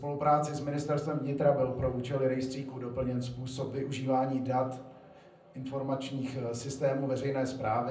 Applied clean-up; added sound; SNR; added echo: none; none; none; reverberation time 0.6 s.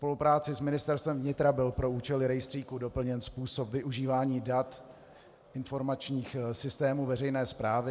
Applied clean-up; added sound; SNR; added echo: none; none; none; none.